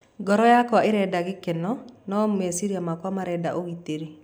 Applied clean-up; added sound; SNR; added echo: none; none; none; none.